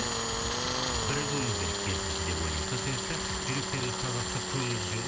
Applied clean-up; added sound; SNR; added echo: none; Tools; -3 dB; none.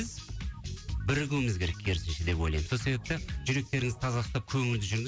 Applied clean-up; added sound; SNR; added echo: none; none; none; none.